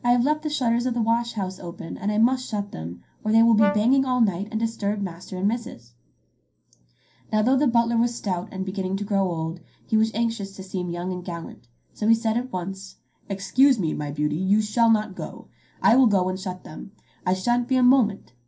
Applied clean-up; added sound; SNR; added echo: none; Brass instrument; 11 dB; reverberation time 0.3 s.